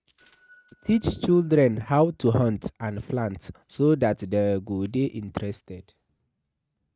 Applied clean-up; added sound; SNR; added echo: neural mask model RNNoise.